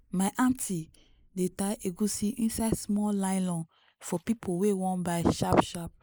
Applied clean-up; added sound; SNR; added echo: neural mask model Resemble Enhance denoiser.